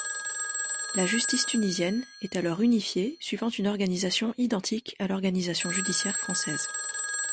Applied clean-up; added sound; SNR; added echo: none; Telephone; 4 dB; none.